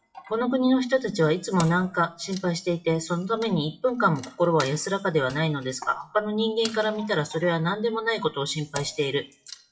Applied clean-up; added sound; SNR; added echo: classical method WPE with log-MMSE.